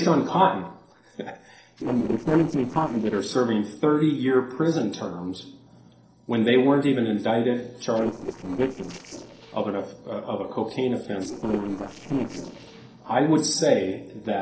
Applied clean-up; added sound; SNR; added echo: neural separator model SepFormer DNS4.